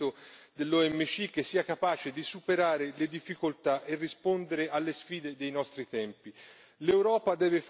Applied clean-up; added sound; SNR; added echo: none; none; none; none.